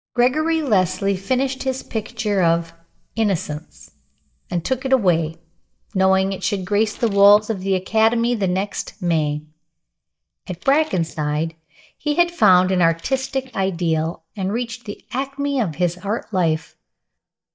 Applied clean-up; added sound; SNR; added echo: neural mask model DeepFilterNet 3.